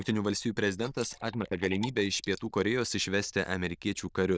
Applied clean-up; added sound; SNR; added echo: neural diffusion model UNIVERSE++.